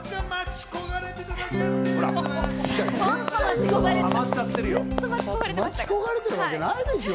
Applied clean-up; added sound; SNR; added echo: none; Electric guitar / Strum; 0 dB; none.